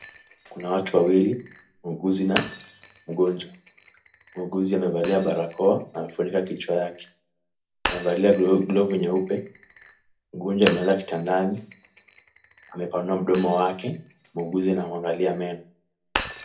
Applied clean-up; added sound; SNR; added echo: none; Shatter; 11 dB; reverberation time 0.3 s.